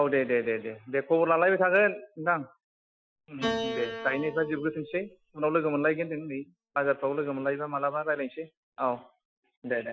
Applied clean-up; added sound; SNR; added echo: classical method Wiener filter.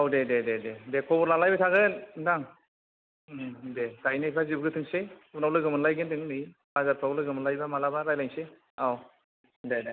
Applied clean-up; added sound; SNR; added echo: none; none; none; none.